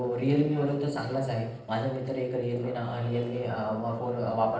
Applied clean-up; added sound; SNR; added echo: neural separator model SepFormer DNS4.